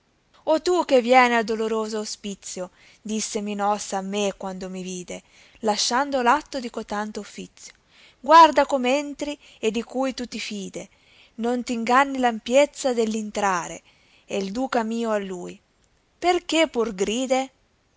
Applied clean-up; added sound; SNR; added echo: none; none; none; none.